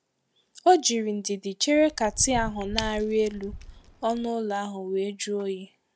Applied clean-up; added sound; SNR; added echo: none; Shatter / Crushing; 12 dB; none.